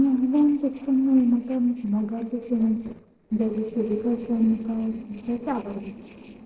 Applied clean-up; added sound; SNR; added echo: neural separator model SepFormer DNS4.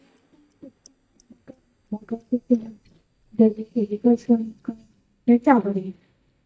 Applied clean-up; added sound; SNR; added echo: neural mask model DeepFilterNet 3.